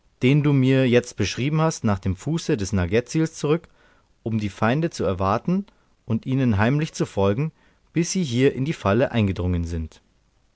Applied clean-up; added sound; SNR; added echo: none; none; none; none.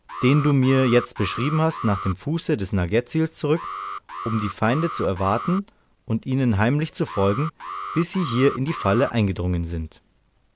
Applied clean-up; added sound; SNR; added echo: none; Alarm; 12 dB; none.